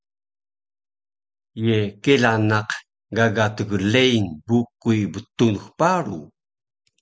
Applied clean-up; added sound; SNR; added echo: none; none; none; none.